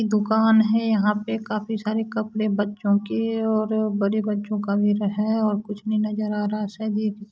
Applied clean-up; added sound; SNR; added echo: none; none; none; none.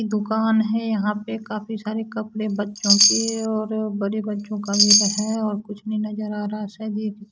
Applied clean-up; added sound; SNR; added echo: none; Chime; -2 dB; none.